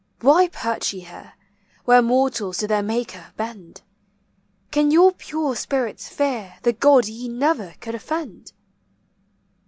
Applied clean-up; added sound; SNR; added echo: none; none; none; none.